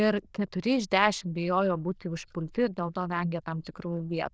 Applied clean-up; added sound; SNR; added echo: neural diffusion model UNIVERSE++.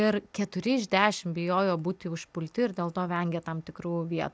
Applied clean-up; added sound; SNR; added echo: none; none; none; none.